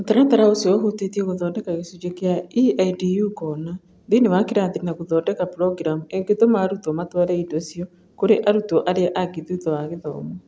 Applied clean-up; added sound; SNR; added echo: none; none; none; none.